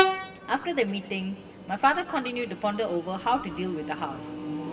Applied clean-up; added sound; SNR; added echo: none; Train; 4 dB; reverberation time 2.8 s.